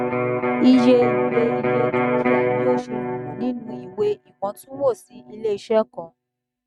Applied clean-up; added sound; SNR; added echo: neural mask model RNNoise.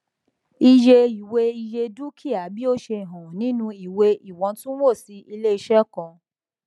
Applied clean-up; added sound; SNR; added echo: none; none; none; none.